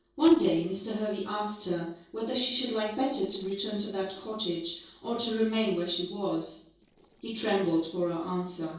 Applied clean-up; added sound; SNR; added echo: neural separator model SepFormer DNS4.